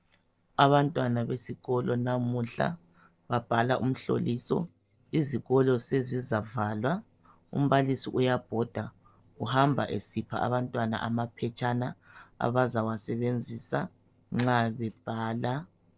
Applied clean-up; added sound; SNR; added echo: neural separator model SepFormer DNS4.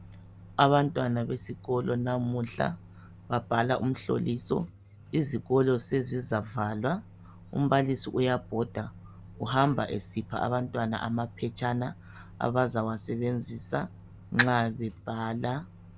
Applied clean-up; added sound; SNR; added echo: none; Microwave oven; 19 dB; none.